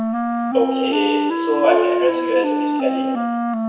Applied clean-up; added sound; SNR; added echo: none; Wind instrument, woodwind instrument; -1 dB; reverberation time 1.0 s.